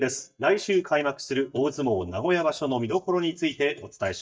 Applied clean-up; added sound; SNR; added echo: neural mask model DeepFilterNet 3.